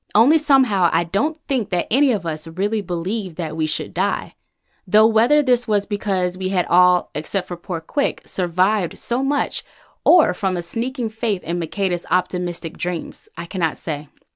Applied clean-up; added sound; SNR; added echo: none; none; none; none.